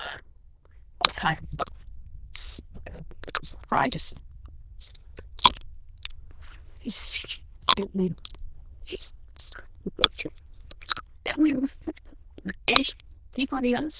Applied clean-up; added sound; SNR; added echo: neural diffusion model UNIVERSE++.